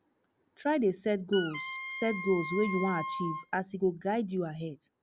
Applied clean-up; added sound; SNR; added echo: none; Wind instrument, woodwind instrument; 6 dB; none.